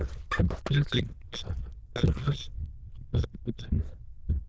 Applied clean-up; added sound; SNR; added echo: neural diffusion model UNIVERSE++.